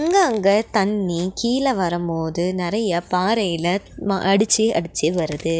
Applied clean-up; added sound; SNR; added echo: none; none; none; none.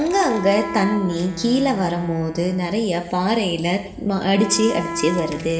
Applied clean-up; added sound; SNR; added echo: none; Wind instrument, woodwind instrument; 11 dB; reverberation time 1.8 s.